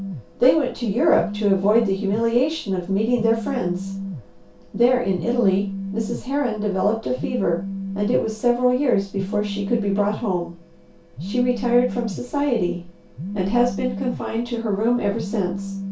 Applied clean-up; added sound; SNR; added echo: none; Telephone; 9 dB; reverberation time 0.2 s.